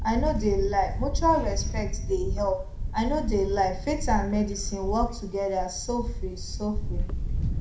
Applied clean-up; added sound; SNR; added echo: none; Camera; 1 dB; reverberation time 0.4 s.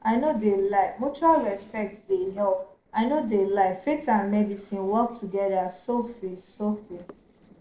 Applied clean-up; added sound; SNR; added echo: neural separator model SepFormer DNS4.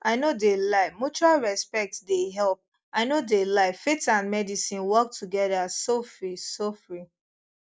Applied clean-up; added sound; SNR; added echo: none; none; none; none.